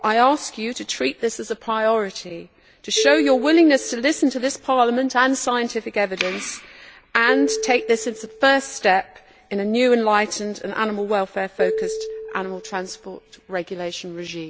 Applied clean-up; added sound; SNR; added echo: none; Marimba, xylophone; 11 dB; none.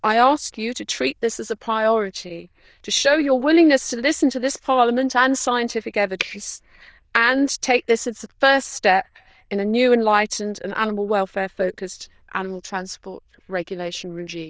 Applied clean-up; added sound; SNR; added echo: neural diffusion model UNIVERSE++.